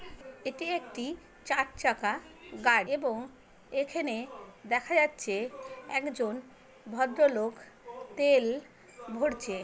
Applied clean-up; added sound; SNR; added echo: none; none; none; none.